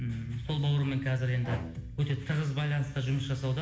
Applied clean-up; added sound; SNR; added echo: none; Bowed string instrument; 14 dB; reverberation time 1.1 s.